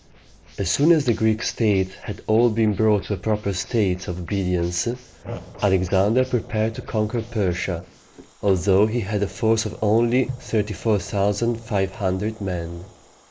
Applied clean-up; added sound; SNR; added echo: neural mask model Resemble Enhance denoiser.